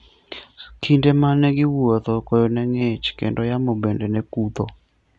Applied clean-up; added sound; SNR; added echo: none; none; none; none.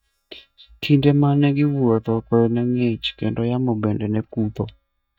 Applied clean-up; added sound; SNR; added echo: neural mask model DeepFilterNet 3.